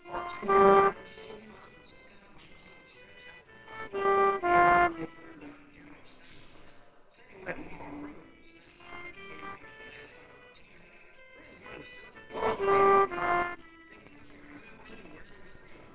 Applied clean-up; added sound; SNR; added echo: neural separator model SepFormer WHAMR!.